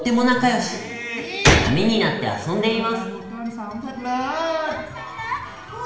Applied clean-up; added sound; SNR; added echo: none; Gunshot, gunfire; 0 dB; reverberation time 1.1 s.